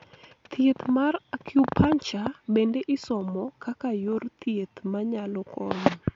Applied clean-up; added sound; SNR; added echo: none; none; none; none.